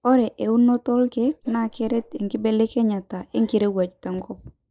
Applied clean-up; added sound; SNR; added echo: neural mask model Resemble Enhance denoiser.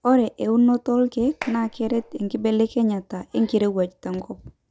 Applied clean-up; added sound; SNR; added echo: none; Clapping; 17 dB; none.